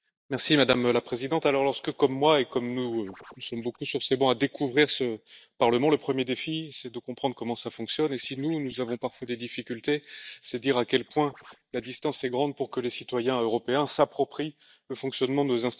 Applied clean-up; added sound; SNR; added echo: neural mask model DeepFilterNet 3.